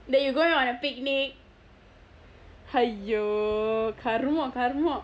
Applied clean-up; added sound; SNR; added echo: none; none; none; none.